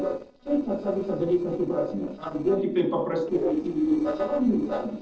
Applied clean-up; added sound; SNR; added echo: neural separator model SepFormer DNS4.